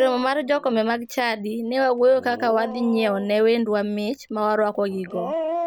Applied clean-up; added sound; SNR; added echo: none; Dog; 12 dB; none.